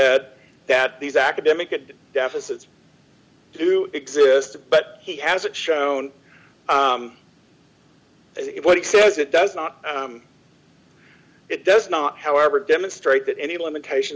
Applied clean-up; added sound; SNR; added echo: none; none; none; none.